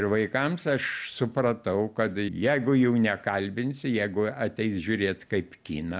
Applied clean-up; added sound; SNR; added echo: none; none; none; none.